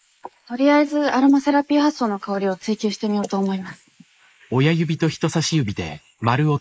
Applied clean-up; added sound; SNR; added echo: neural mask model Resemble Enhance denoiser.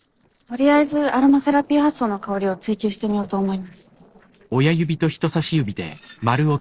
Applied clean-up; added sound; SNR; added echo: neural separator model SepFormer DNS4.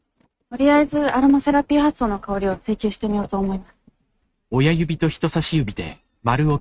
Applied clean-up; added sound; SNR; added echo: neural mask model RNNoise.